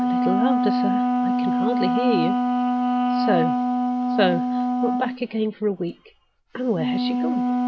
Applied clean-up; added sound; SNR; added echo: none; Wind instrument, woodwind instrument; -5 dB; none.